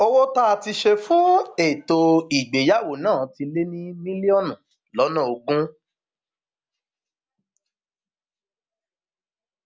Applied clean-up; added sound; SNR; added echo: none; none; none; none.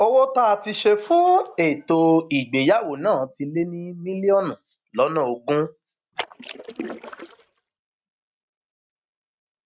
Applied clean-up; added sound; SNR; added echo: neural mask model RNNoise.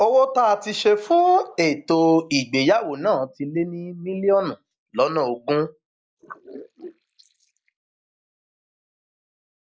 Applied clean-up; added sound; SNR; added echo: neural mask model Resemble Enhance denoiser.